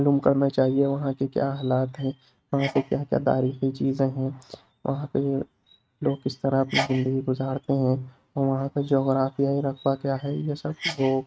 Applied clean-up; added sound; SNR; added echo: neural mask model RNNoise.